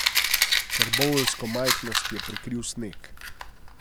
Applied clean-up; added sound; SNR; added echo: none; Fire; -5 dB; none.